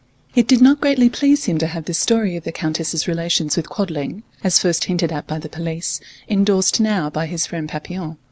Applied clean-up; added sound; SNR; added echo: none; none; none; none.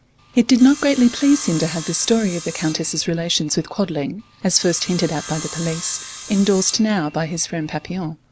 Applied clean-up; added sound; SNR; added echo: none; Sawing; 15 dB; none.